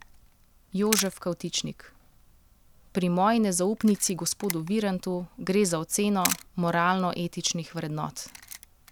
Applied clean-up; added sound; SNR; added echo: none; Camera; 12 dB; none.